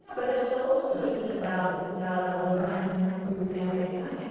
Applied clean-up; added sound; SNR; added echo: neural separator model SepFormer DNS4.